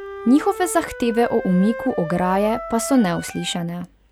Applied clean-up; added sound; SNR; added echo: none; Wind instrument, woodwind instrument; 12 dB; none.